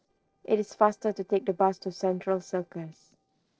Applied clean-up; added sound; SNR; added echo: neural separator model SepFormer DNS4.